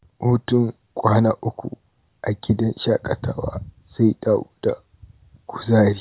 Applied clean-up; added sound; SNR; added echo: none; none; none; none.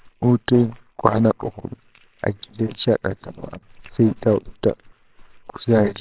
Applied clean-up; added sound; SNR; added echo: neural separator model SepFormer WHAMR!.